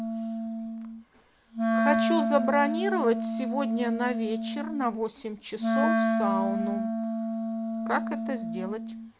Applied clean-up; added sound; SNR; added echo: none; Wind instrument, woodwind instrument; -1 dB; none.